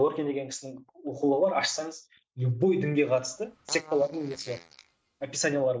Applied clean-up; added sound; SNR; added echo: neural mask model RNNoise.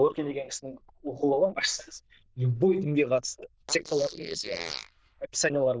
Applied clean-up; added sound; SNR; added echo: neural diffusion model UNIVERSE++.